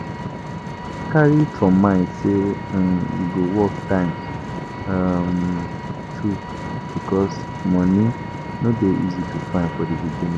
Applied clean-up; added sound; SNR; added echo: none; Vehicle; 8 dB; none.